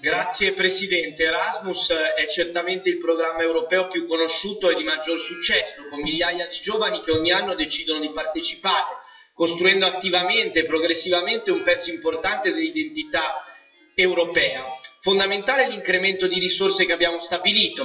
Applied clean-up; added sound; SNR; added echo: classical method WPE with log-MMSE.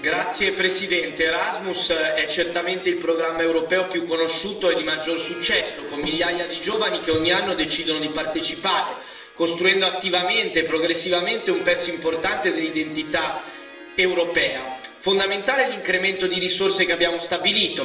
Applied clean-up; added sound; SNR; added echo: none; Harp; 19 dB; reverberation time 0.8 s.